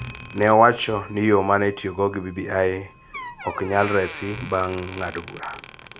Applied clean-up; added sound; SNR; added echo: none; Clock + Door; 15 dB; none.